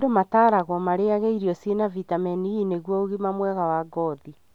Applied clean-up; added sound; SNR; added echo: none; none; none; none.